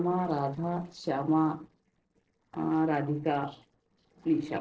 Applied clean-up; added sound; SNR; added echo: neural separator model SepFormer DNS4.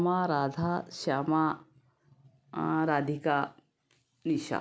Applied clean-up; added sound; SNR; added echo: none; none; none; none.